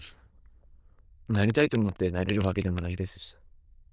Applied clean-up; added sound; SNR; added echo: neural diffusion model UNIVERSE++.